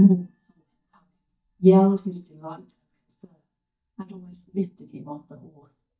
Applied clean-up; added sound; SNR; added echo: neural mask model DeepFilterNet 3.